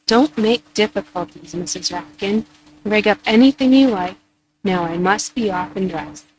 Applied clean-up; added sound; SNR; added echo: neural mask model RNNoise.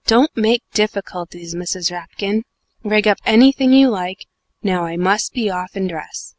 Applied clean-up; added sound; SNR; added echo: none; none; none; none.